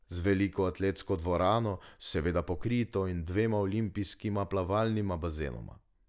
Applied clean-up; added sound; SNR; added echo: none; none; none; none.